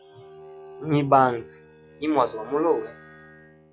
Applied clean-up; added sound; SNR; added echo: classical method log-MMSE.